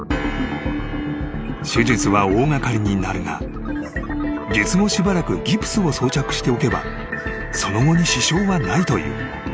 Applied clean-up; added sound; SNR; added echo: none; none; none; none.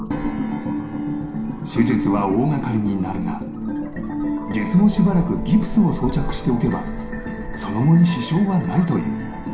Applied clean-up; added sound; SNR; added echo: none; Bird vocalization, bird call, bird song; 13 dB; reverberation time 0.5 s.